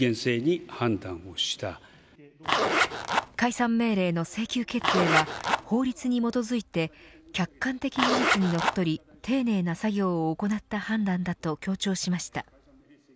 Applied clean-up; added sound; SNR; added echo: none; Zipper (clothing); -2 dB; none.